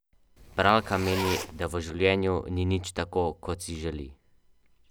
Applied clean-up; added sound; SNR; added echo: none; Zipper (clothing); 8 dB; none.